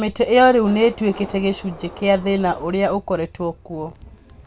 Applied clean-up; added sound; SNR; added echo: none; Subway, metro, underground; 18 dB; none.